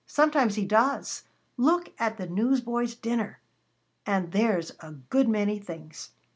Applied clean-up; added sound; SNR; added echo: none; none; none; none.